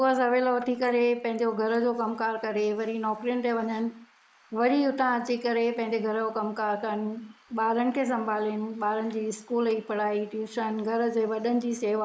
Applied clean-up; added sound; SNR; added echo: neural mask model Resemble Enhance denoiser.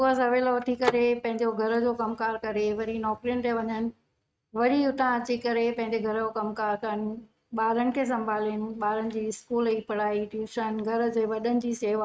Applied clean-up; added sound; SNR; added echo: neural mask model RNNoise.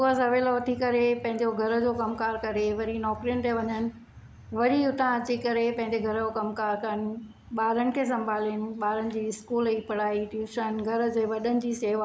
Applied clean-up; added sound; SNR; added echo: none; none; none; none.